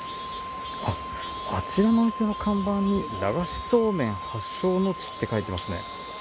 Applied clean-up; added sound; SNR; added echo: none; Wind instrument, woodwind instrument; 10 dB; none.